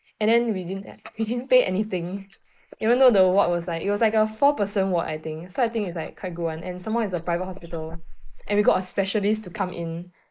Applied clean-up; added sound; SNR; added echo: neural mask model Resemble Enhance denoiser.